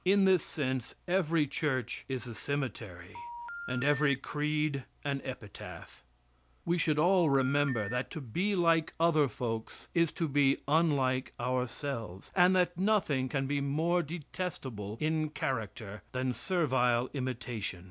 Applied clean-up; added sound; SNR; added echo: none; Telephone; 11 dB; none.